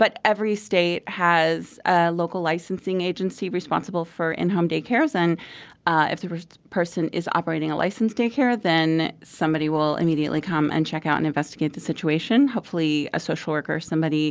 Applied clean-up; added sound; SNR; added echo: none; none; none; none.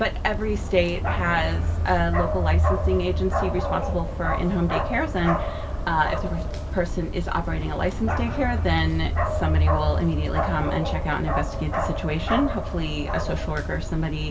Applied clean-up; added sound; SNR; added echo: none; Bark; -1 dB; reverberation time 0.2 s.